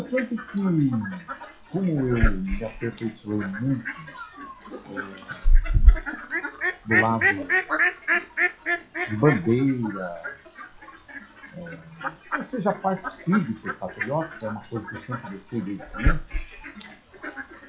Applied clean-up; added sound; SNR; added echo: classical method WPE with log-MMSE.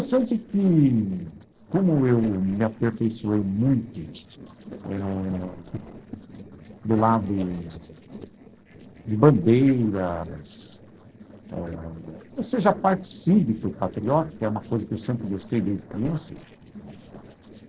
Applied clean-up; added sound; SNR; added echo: neural separator model SepFormer DNS4.